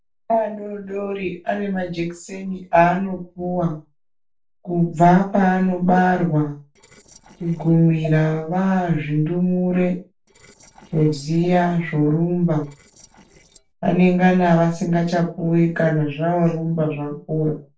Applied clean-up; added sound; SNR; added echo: neural separator model SepFormer DNS4.